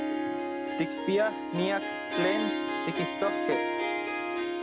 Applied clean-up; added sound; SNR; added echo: none; Harp; -2 dB; none.